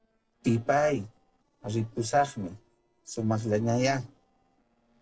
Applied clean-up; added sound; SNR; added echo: neural separator model SepFormer DNS4.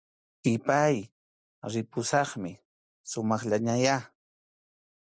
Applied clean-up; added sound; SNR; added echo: none; none; none; none.